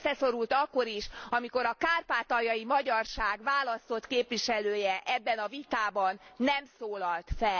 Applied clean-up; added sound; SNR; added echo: none; none; none; none.